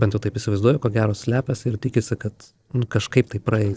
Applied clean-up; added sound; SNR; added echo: neural separator model SepFormer DNS4.